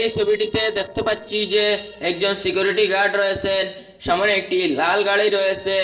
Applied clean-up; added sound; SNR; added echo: neural separator model SepFormer DNS4.